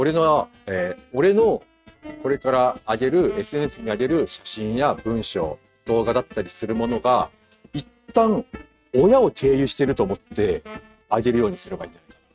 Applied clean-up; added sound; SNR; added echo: neural mask model RNNoise.